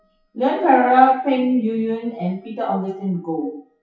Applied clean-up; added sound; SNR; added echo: classical method WPE with log-MMSE.